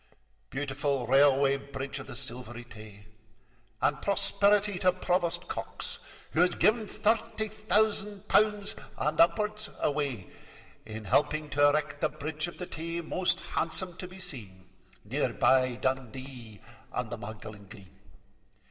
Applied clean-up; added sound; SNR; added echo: none; none; none; reverberation time 1.6 s.